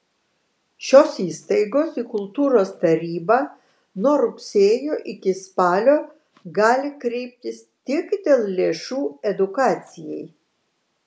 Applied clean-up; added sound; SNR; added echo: none; none; none; none.